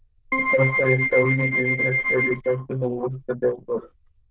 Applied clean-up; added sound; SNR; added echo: neural diffusion model UNIVERSE++.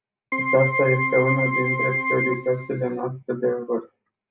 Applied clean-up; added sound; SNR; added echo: none; Keyboard (musical); 1 dB; none.